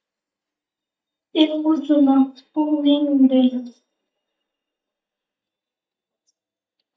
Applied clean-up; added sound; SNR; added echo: neural mask model DeepFilterNet 3.